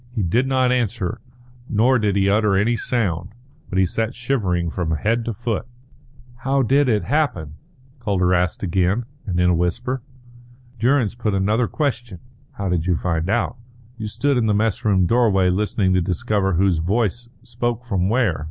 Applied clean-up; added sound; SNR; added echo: none; none; none; none.